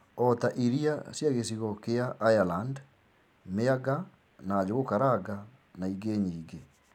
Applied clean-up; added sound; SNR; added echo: none; none; none; none.